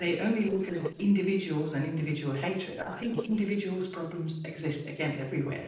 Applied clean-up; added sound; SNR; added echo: neural separator model SepFormer DNS4.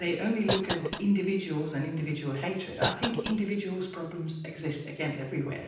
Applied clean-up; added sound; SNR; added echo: none; Cough; 5 dB; reverberation time 0.9 s.